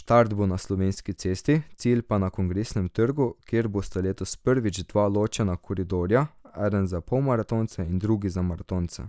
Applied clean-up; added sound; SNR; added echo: none; none; none; none.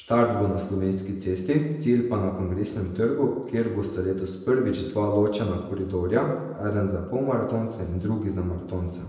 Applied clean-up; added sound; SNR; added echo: none; none; none; reverberation time 0.9 s.